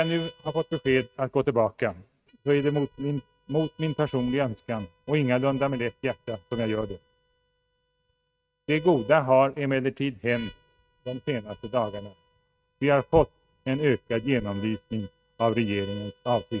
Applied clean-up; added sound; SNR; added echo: neural mask model RNNoise.